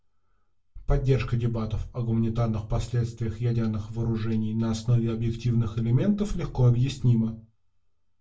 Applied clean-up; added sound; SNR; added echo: none; none; none; reverberation time 0.2 s.